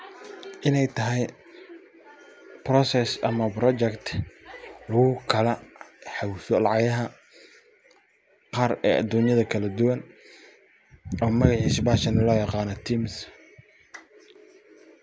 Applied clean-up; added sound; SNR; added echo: none; none; none; none.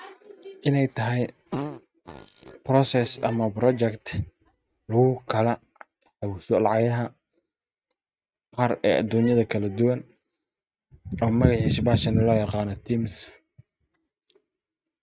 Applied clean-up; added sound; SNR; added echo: neural mask model RNNoise.